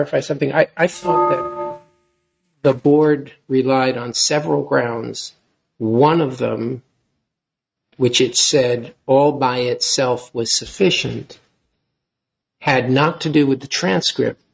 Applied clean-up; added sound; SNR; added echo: neural mask model RNNoise.